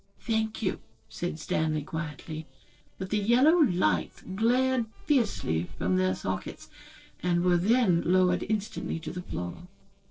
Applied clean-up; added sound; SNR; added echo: neural separator model SepFormer DNS4.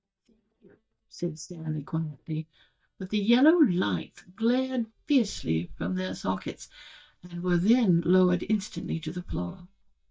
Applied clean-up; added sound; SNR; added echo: neural mask model DeepFilterNet 3.